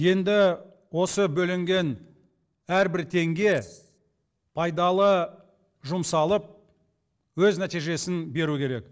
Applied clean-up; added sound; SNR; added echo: neural separator model SepFormer DNS4.